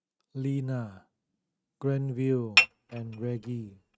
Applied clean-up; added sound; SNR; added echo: neural mask model RNNoise.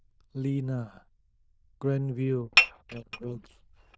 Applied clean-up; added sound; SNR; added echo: neural diffusion model UNIVERSE++.